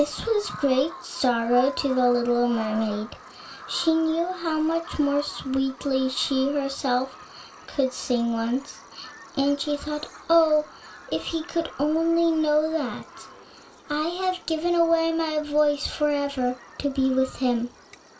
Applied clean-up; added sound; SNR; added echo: none; Bird vocalization, bird call, bird song; 19 dB; reverberation time 0.2 s.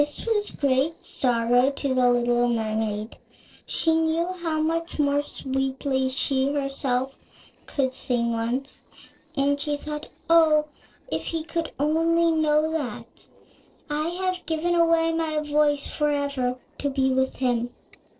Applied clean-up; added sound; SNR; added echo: neural separator model SepFormer DNS4.